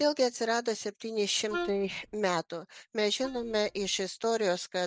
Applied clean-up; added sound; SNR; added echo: neural mask model DeepFilterNet 3.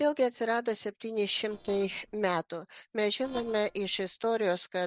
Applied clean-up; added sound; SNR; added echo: neural separator model SepFormer DNS4.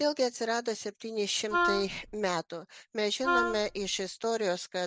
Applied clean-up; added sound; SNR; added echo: none; Wind instrument, woodwind instrument; 0 dB; none.